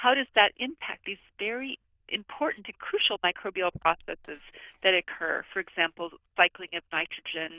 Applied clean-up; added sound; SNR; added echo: neural diffusion model UNIVERSE++.